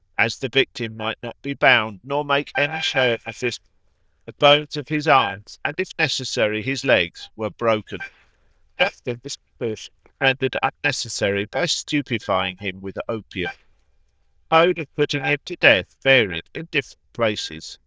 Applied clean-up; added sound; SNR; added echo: neural diffusion model UNIVERSE++.